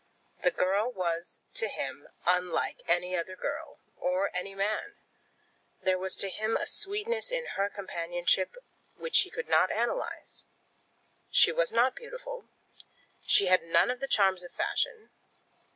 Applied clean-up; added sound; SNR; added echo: none; none; none; none.